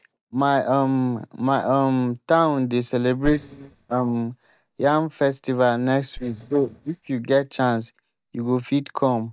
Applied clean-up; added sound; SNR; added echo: neural mask model DeepFilterNet 3.